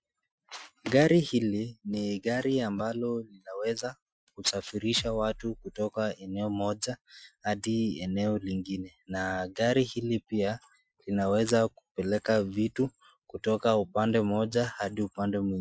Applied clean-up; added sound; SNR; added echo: classical method Wiener filter.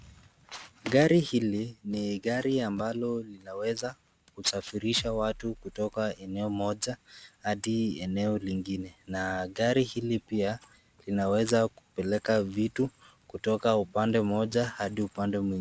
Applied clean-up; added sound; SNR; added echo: none; Bass drum; 20 dB; none.